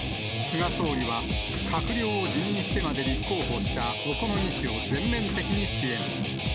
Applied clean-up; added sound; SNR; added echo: none; Guitar; -1 dB; none.